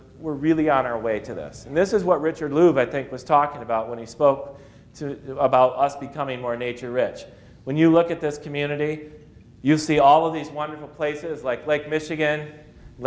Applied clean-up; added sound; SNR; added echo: none; none; none; none.